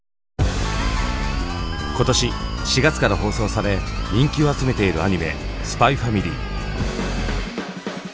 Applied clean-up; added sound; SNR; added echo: none; none; none; none.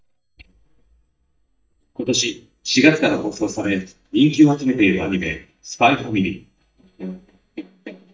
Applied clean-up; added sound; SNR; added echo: neural mask model DeepFilterNet 3.